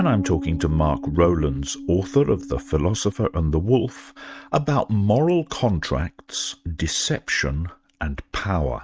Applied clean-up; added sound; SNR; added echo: neural mask model RNNoise.